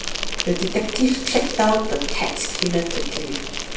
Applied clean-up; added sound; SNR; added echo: none; Insect; 3 dB; reverberation time 0.6 s.